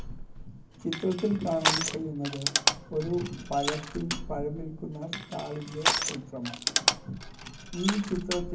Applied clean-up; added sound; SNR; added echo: none; Crushing; 0 dB; reverberation time 0.3 s.